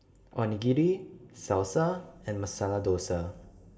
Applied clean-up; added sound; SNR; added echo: none; none; none; reverberation time 1.7 s.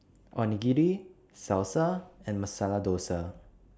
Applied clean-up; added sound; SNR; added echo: none; none; none; none.